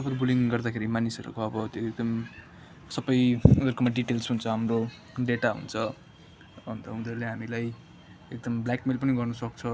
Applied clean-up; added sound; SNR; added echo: none; none; none; none.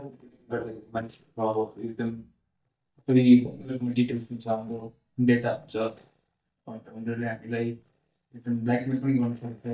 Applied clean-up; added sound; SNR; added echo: neural mask model DeepFilterNet 3.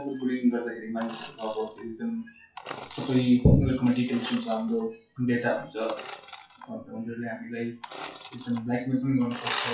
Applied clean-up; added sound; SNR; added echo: classical method WPE with log-MMSE.